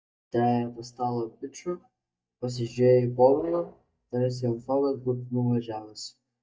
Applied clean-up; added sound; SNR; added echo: neural mask model DeepFilterNet 3.